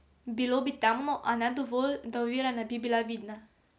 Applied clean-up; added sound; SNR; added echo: none; none; none; none.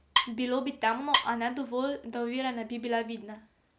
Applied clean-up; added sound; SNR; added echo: none; Wood; 0 dB; none.